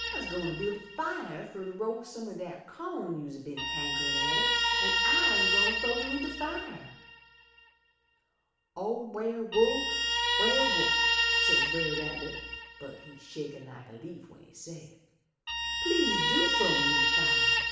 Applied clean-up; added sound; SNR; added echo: none; Guitar; -5 dB; reverberation time 0.8 s.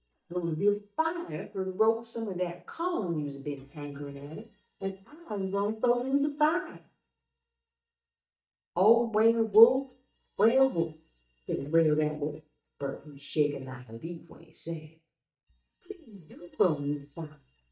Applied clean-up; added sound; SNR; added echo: neural mask model DeepFilterNet 3.